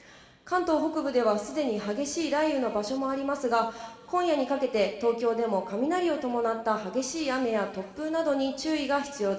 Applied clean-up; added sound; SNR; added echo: none; none; none; reverberation time 2.1 s.